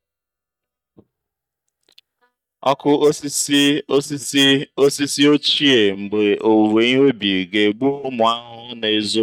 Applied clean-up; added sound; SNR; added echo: neural mask model DeepFilterNet 3.